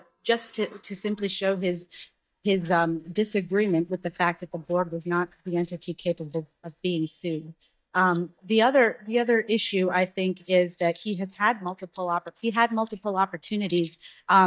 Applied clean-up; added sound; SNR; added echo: neural mask model DeepFilterNet 3.